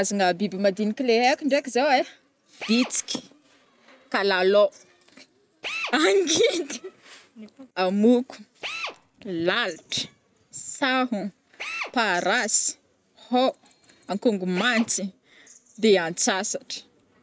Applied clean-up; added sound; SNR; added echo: none; Drill; 17 dB; none.